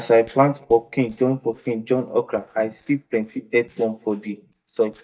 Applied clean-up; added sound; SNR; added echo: neural mask model DeepFilterNet 3.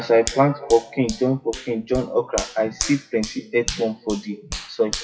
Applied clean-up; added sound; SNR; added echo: classical method WPE with log-MMSE.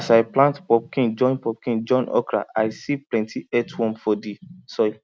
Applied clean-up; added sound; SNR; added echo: none; none; none; none.